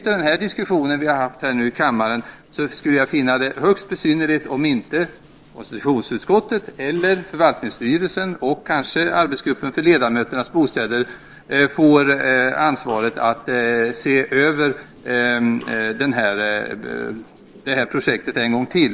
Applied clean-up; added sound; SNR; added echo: neural separator model SepFormer DNS4.